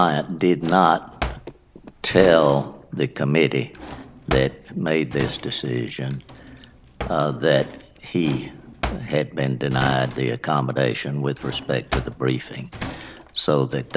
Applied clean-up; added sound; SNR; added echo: none; Drawer open or close; 13 dB; none.